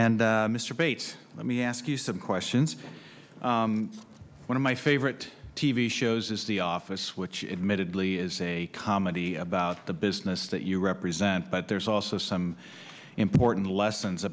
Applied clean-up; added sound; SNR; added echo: none; none; none; none.